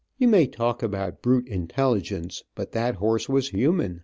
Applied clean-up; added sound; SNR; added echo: none; none; none; none.